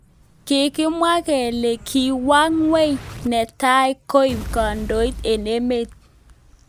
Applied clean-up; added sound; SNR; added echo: none; Explosion; 16 dB; none.